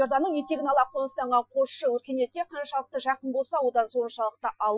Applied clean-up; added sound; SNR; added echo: classical method Wiener filter.